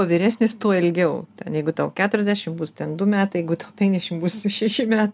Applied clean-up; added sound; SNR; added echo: none; none; none; none.